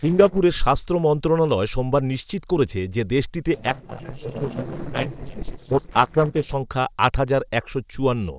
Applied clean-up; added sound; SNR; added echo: neural separator model SepFormer DNS4.